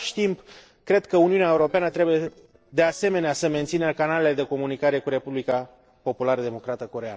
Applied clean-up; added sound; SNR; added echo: neural separator model SepFormer DNS4.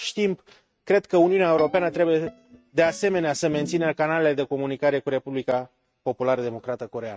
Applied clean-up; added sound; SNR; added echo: neural mask model RNNoise.